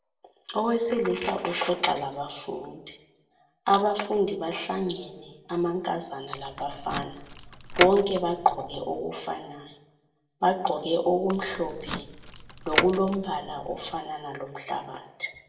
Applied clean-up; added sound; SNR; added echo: none; Door / Car; 5 dB; reverberation time 0.6 s.